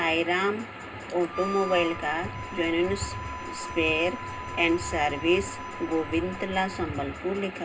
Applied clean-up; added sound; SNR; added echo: none; Harmonica; 12 dB; reverberation time 0.2 s.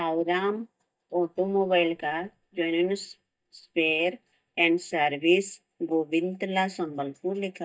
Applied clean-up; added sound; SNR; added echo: neural mask model DeepFilterNet 3.